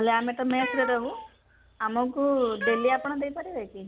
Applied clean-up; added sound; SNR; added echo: none; Cat; 10 dB; none.